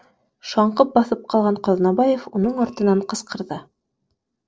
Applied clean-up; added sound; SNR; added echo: neural separator model SepFormer DNS4.